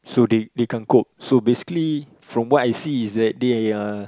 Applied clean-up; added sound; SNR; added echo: none; none; none; none.